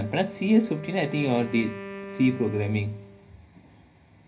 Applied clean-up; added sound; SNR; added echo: none; Wind instrument, woodwind instrument; 14 dB; reverberation time 0.4 s.